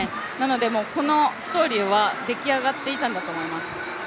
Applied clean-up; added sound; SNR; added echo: none; none; none; none.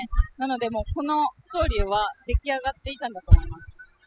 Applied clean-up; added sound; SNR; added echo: classical method spectral subtraction.